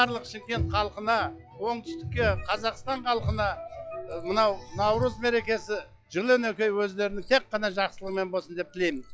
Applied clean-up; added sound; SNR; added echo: classical method log-MMSE.